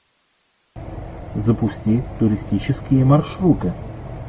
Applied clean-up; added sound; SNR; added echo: none; none; none; none.